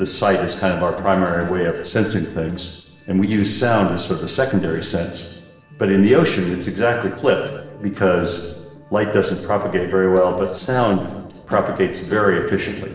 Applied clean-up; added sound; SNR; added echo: neural separator model SepFormer DNS4.